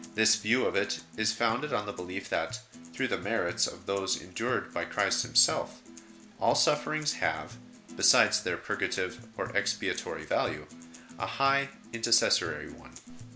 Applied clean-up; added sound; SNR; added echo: none; Acoustic guitar; 18 dB; none.